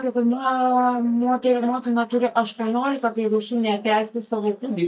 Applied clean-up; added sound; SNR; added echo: neural mask model DeepFilterNet 3.